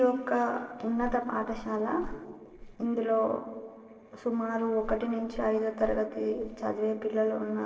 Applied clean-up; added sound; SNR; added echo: neural separator model SepFormer DNS4.